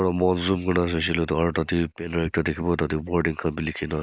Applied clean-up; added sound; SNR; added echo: none; none; none; none.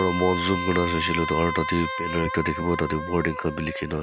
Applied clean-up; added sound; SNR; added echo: none; Wind instrument, woodwind instrument; 5 dB; none.